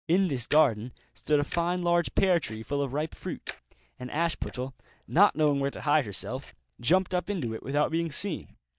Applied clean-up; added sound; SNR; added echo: neural mask model DeepFilterNet 3.